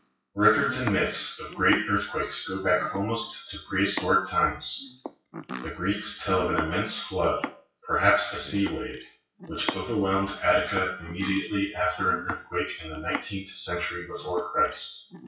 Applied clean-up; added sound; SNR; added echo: classical method WPE with log-MMSE.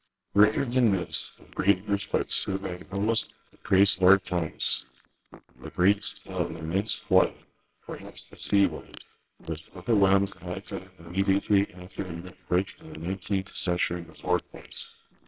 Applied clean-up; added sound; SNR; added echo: neural separator model SepFormer WHAMR!.